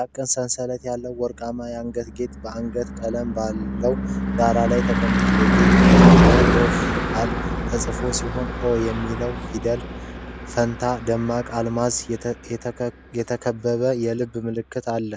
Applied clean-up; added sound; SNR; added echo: none; Car passing by / Engine / Truck; -4 dB; none.